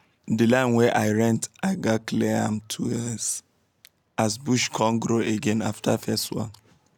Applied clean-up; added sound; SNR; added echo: none; none; none; none.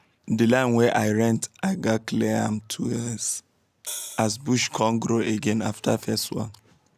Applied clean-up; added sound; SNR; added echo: none; Hi-hat; 12 dB; none.